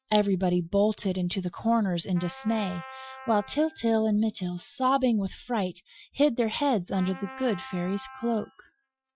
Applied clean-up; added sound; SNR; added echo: classical method Wiener filter.